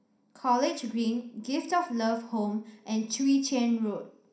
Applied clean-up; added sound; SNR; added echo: none; none; none; reverberation time 0.5 s.